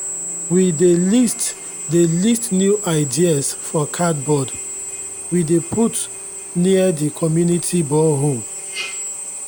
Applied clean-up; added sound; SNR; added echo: none; Drill; 10 dB; none.